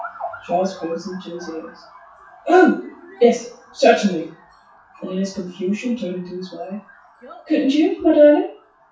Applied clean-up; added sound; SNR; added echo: classical method WPE with log-MMSE.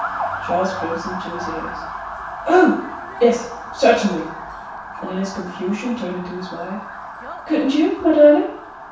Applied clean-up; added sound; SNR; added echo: none; Motor vehicle (road) / Siren; 10 dB; reverberation time 0.7 s.